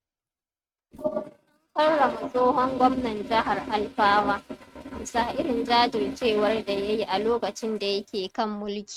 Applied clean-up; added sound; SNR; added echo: neural mask model RNNoise.